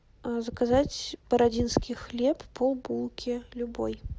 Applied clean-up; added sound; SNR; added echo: none; none; none; none.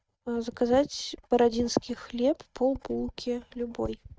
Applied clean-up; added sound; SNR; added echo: neural mask model RNNoise.